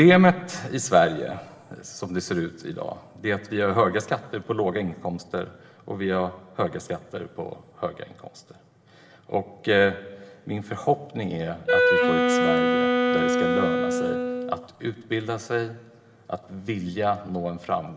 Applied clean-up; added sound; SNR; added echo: none; Wind instrument, woodwind instrument; -4 dB; reverberation time 1.4 s.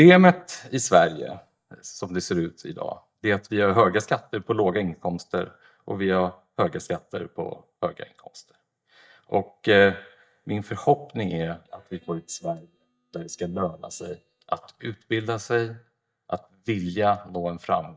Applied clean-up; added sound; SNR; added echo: neural mask model DeepFilterNet 3.